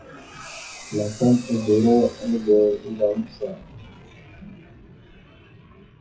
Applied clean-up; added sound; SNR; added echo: classical method WPE with log-MMSE.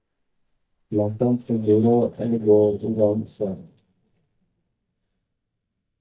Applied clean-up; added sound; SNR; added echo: neural mask model DeepFilterNet 3.